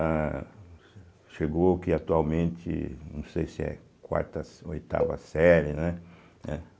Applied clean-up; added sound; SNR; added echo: none; Cowbell; 10 dB; none.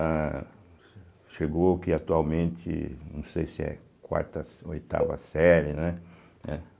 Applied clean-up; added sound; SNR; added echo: neural mask model Resemble Enhance denoiser.